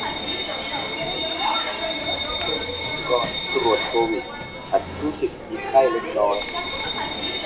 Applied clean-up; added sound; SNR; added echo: none; Bell; 1 dB; reverberation time 0.3 s.